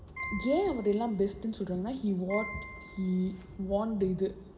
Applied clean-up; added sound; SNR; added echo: none; Piano; 14 dB; reverberation time 1.4 s.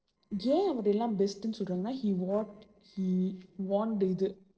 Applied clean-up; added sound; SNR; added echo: neural separator model SepFormer DNS4.